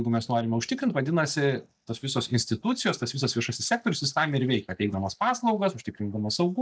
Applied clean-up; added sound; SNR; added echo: neural mask model DeepFilterNet 3.